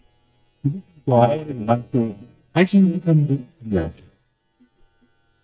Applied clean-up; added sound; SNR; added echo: neural mask model DeepFilterNet 3.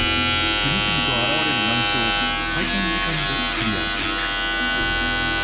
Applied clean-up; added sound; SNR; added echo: none; Domestic sounds, home sounds; -5 dB; reverberation time 2.1 s.